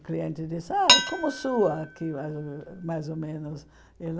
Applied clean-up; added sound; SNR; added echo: none; Dishes, pots, and pans; -1 dB; none.